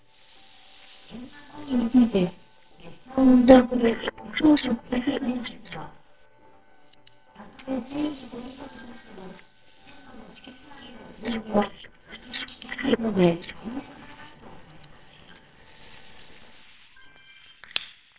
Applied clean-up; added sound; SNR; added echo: neural separator model SepFormer WHAMR!.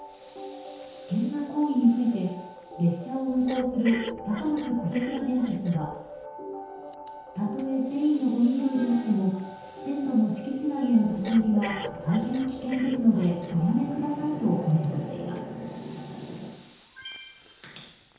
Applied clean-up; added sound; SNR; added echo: none; Breathing; 18 dB; reverberation time 0.9 s.